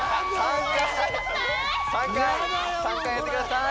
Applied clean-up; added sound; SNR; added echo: none; Wind instrument, woodwind instrument; 5 dB; none.